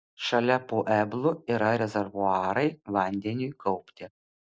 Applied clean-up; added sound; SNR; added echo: none; none; none; none.